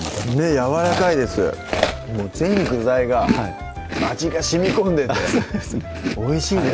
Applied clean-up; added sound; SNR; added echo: none; Chewing, mastication; 8 dB; none.